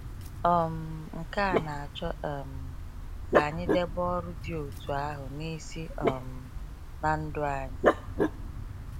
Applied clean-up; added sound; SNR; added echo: none; Dog; 0 dB; none.